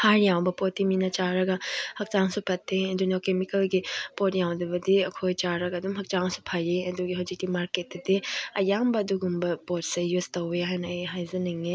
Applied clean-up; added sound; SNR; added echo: none; none; none; none.